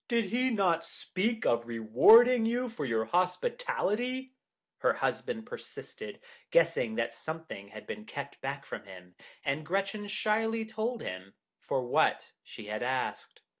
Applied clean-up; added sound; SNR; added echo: none; none; none; none.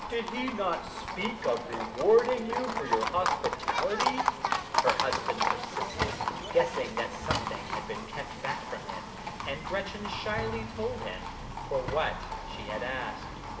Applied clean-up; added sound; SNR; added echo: none; Livestock, farm animals, working animals; 1 dB; reverberation time 2.6 s.